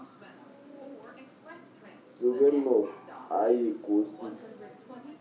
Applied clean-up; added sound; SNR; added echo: none; Subway, metro, underground; 19 dB; reverberation time 0.3 s.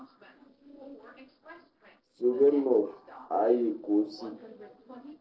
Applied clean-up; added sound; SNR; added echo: neural separator model SepFormer DNS4.